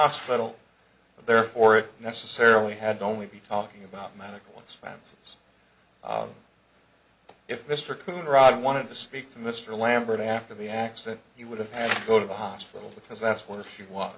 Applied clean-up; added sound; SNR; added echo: none; none; none; none.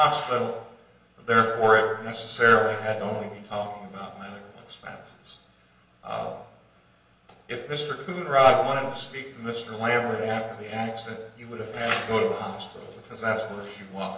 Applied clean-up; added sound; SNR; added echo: none; none; none; reverberation time 0.9 s.